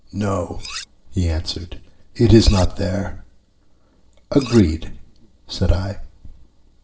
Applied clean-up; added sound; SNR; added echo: neural separator model SepFormer DNS4.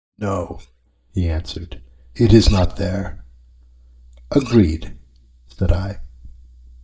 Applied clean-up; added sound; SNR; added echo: neural mask model DeepFilterNet 3.